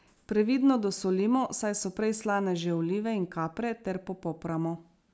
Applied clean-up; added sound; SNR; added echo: none; none; none; none.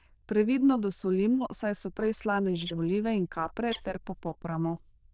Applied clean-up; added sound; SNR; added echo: neural diffusion model UNIVERSE++.